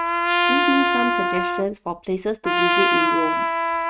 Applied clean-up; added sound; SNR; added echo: neural mask model RNNoise.